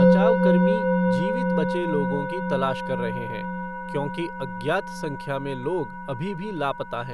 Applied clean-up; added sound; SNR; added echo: none; Musical instrument; -5 dB; none.